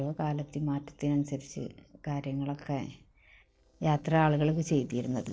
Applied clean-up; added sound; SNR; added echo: neural separator model SepFormer DNS4.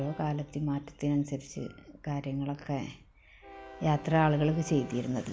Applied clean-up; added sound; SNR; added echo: none; Train; 19 dB; none.